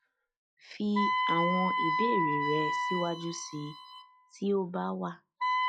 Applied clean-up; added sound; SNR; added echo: classical method log-MMSE.